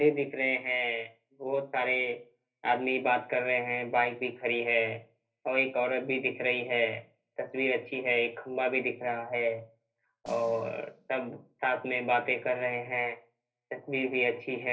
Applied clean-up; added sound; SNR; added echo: neural separator model SepFormer DNS4.